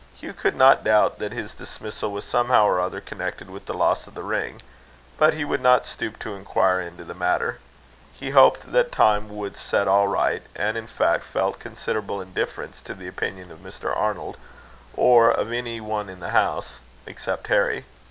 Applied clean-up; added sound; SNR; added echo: none; none; none; none.